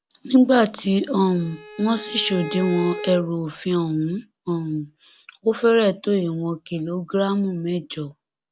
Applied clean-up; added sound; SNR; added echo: none; Bowed string instrument; 13 dB; none.